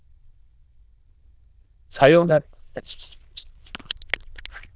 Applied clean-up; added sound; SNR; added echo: neural diffusion model UNIVERSE++.